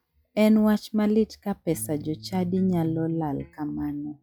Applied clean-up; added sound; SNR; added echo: classical method log-MMSE.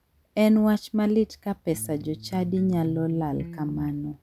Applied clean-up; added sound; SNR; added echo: none; Electric guitar; 15 dB; none.